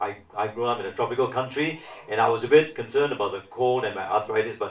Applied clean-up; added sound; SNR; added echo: none; none; none; reverberation time 0.3 s.